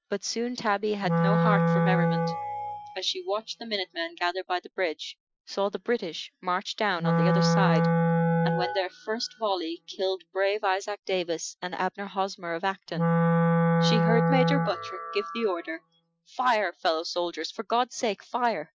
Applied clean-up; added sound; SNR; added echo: classical method Wiener filter.